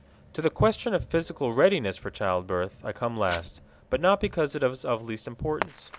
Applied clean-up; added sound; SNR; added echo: none; Fireworks; 17 dB; none.